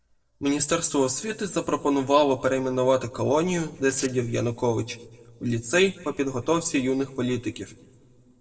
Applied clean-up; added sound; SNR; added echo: neural separator model SepFormer DNS4.